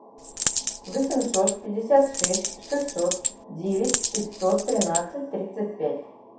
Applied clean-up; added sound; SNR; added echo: none; Coin (dropping); 3 dB; reverberation time 0.7 s.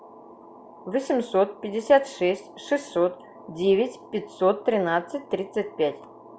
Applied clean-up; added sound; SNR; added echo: none; none; none; none.